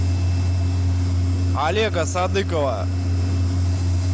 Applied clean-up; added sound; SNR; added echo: none; none; none; none.